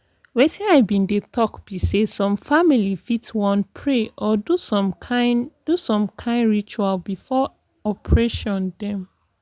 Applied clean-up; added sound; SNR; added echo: none; none; none; none.